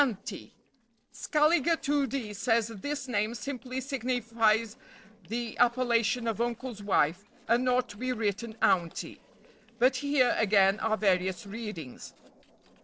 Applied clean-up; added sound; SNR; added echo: neural separator model SepFormer DNS4.